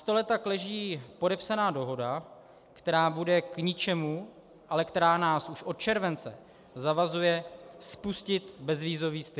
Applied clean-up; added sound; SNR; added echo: none; none; none; none.